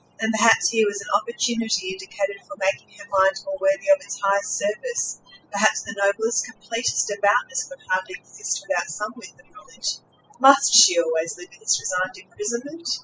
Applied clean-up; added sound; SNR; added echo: classical method spectral subtraction.